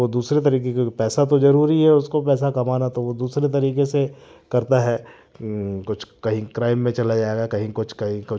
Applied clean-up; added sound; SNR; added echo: none; none; none; none.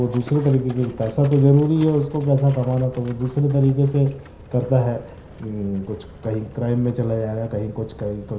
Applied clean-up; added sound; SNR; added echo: none; Livestock, farm animals, working animals; 20 dB; reverberation time 0.5 s.